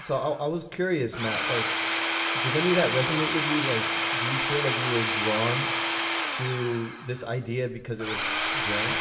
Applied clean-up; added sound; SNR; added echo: none; Tools / Domestic sounds, home sounds; -1 dB; reverberation time 0.9 s.